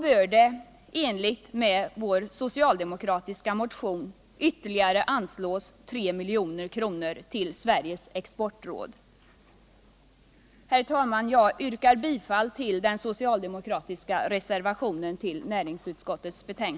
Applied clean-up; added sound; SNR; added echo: none; none; none; none.